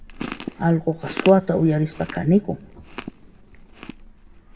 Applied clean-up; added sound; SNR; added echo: none; Chewing, mastication; 13 dB; reverberation time 0.9 s.